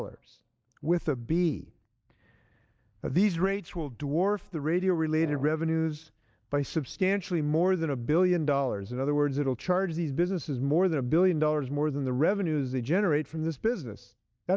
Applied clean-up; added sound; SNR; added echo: neural mask model DeepFilterNet 3.